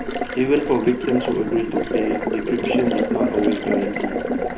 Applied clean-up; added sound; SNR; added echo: none; Water tap, faucet; 1 dB; none.